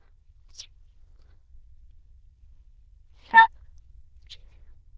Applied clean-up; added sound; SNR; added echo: neural diffusion model UNIVERSE++.